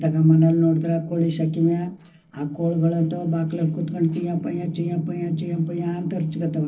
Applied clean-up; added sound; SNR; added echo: neural separator model SepFormer DNS4.